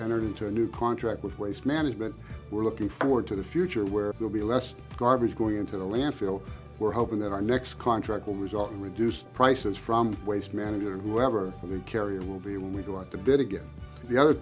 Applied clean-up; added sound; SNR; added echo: none; none; none; none.